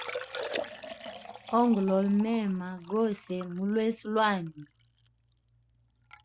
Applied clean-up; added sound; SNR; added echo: none; Liquid; 13 dB; none.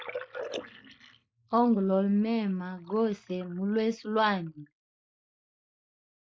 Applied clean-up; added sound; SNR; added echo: neural mask model Resemble Enhance denoiser.